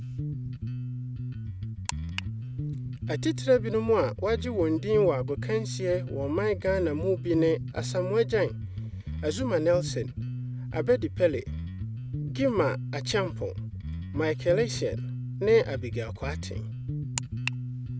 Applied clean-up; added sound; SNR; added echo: none; Bass guitar; 5 dB; none.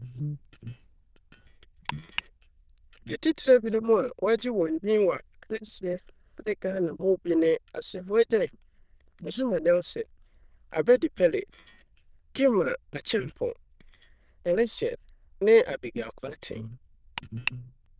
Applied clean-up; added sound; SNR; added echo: neural diffusion model UNIVERSE++.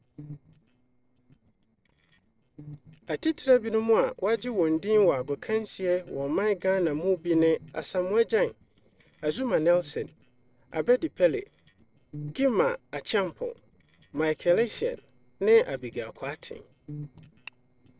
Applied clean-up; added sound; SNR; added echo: neural separator model SepFormer DNS4.